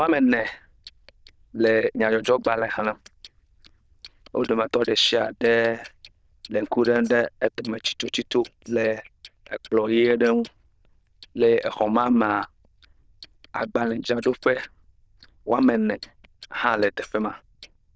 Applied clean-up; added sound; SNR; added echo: neural diffusion model UNIVERSE++.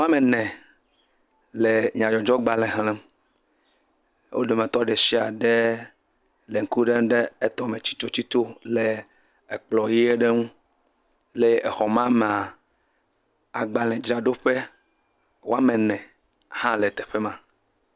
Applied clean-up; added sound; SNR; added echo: none; none; none; none.